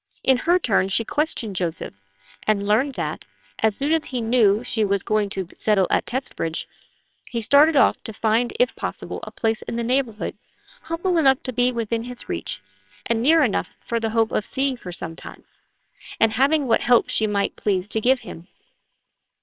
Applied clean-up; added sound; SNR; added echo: neural separator model SepFormer WHAMR!.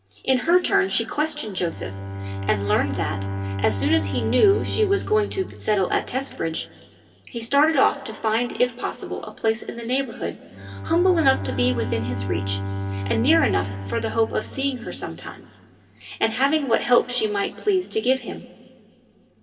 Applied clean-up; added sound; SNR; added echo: none; Bowed string instrument; 8 dB; reverberation time 2.6 s.